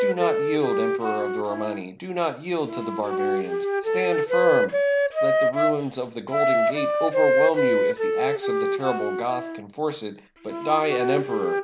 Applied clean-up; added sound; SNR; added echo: none; Wind instrument, woodwind instrument; -3 dB; none.